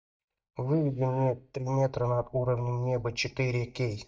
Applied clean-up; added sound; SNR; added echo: neural mask model DeepFilterNet 3.